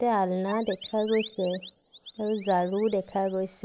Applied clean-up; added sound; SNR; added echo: neural mask model Resemble Enhance denoiser.